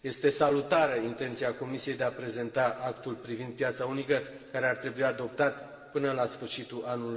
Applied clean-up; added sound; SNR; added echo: none; none; none; reverberation time 1.6 s.